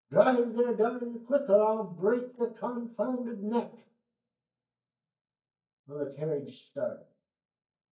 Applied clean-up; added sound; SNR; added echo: neural mask model DeepFilterNet 3.